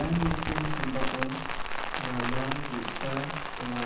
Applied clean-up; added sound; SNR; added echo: none; Rain; -2 dB; reverberation time 0.6 s.